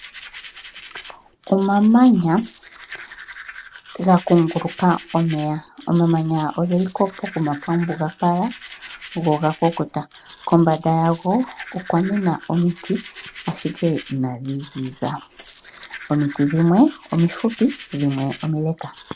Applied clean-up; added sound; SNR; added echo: none; Domestic sounds, home sounds; 20 dB; none.